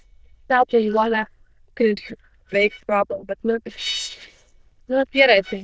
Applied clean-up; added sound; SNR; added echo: neural diffusion model UNIVERSE++.